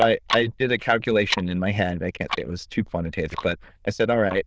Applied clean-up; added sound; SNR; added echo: neural diffusion model UNIVERSE++.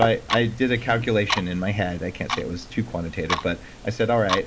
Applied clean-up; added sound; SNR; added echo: none; Clock; 7 dB; none.